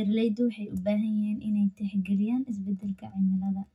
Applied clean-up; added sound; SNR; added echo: none; none; none; reverberation time 0.4 s.